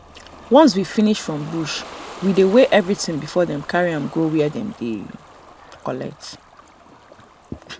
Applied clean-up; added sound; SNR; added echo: none; Ocean; 19 dB; none.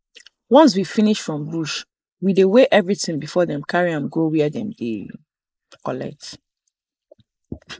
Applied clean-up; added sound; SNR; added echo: neural mask model Resemble Enhance denoiser.